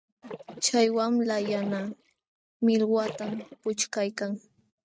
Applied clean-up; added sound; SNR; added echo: neural mask model RNNoise.